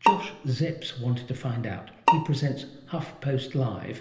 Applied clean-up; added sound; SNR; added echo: none; Bowed string instrument; 1 dB; reverberation time 1.4 s.